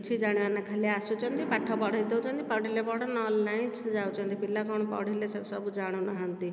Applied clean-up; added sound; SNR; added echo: none; none; none; none.